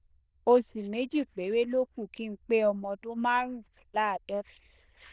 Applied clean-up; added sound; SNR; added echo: neural diffusion model UNIVERSE++.